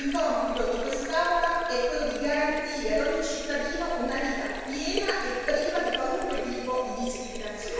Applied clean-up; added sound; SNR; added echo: none; Sink (filling or washing); 9 dB; reverberation time 1.9 s.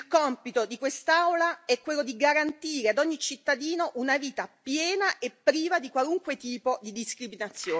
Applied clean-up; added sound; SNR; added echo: none; none; none; none.